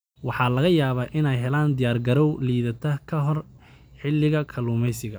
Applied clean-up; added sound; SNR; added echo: none; none; none; none.